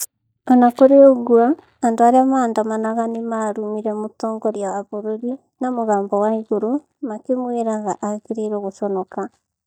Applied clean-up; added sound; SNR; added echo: neural mask model DeepFilterNet 3.